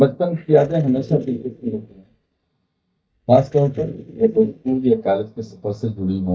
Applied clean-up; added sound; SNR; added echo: neural mask model DeepFilterNet 3.